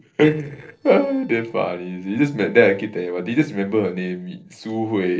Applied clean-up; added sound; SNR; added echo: neural separator model SepFormer DNS4.